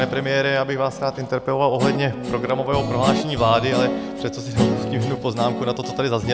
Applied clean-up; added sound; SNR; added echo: none; Guitar; 4 dB; none.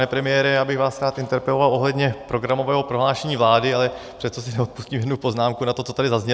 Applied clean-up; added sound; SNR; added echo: none; none; none; none.